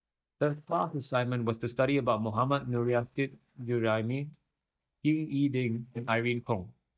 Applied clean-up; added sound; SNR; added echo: neural mask model DeepFilterNet 3.